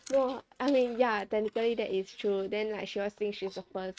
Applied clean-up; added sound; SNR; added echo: neural mask model RNNoise.